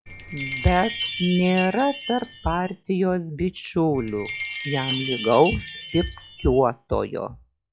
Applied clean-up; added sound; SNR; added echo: classical method log-MMSE.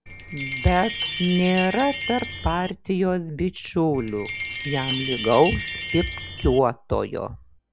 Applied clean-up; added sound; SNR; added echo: none; Chime; 9 dB; none.